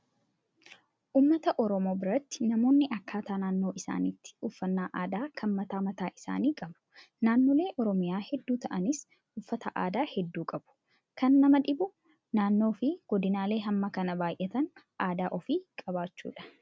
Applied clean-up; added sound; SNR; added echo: none; none; none; none.